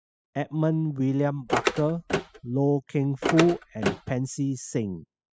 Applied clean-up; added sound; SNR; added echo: classical method spectral subtraction.